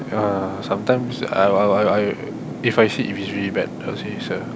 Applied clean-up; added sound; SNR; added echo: none; Fixed-wing aircraft, airplane; 10 dB; none.